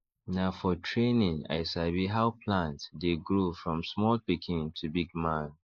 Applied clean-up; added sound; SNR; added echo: neural mask model Resemble Enhance denoiser.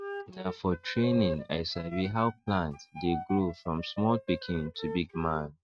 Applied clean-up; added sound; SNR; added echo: neural mask model RNNoise.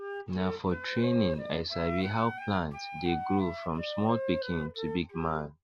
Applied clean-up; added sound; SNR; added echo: none; Wind instrument, woodwind instrument; 7 dB; none.